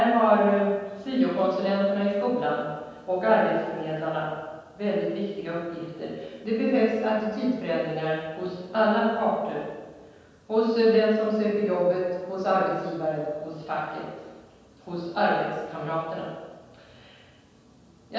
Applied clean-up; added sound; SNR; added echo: none; none; none; reverberation time 1.2 s.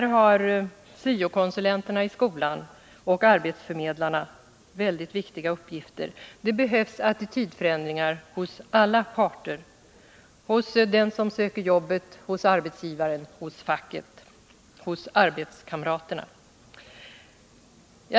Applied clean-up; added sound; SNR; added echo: none; none; none; none.